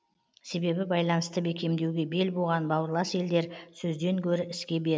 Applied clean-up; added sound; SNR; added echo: none; none; none; none.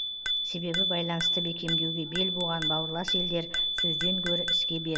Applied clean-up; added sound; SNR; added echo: none; Bicycle bell; -4 dB; none.